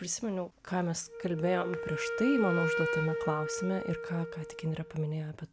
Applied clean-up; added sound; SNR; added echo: none; Wind instrument, woodwind instrument; 4 dB; none.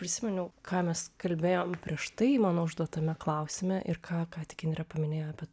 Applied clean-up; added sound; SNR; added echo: none; none; none; none.